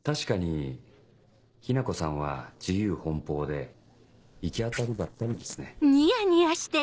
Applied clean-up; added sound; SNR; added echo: neural separator model SepFormer DNS4.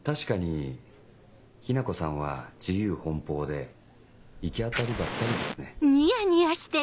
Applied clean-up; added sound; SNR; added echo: none; Fire; 8 dB; none.